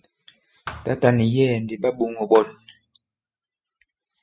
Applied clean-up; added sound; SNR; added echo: classical method spectral subtraction.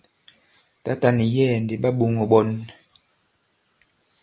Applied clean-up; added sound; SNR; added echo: none; none; none; none.